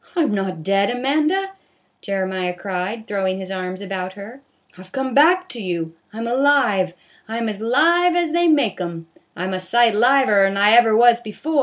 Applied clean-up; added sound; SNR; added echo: none; none; none; none.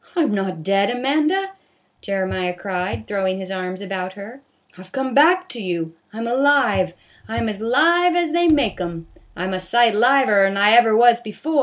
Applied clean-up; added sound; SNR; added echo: none; Walk, footsteps / Bird vocalization, bird call, bird song + Bass drum; 19 dB; none.